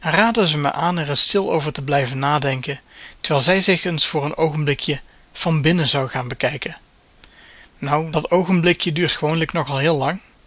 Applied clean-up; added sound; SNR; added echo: none; none; none; none.